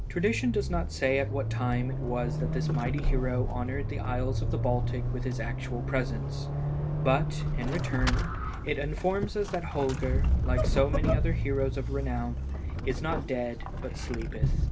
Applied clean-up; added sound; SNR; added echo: none; Squeak / Accelerating, revving, vroom / Vehicle; -3 dB; none.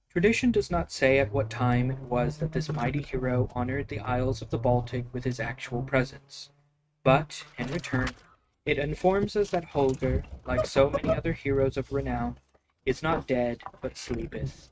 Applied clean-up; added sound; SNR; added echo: neural mask model RNNoise.